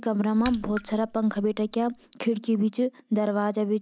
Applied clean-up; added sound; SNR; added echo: none; Raindrop / Splash, splatter; 18 dB; none.